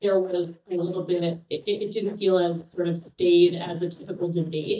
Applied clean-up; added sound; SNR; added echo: neural mask model DeepFilterNet 3.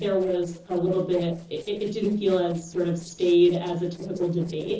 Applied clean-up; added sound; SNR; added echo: neural separator model SepFormer DNS4.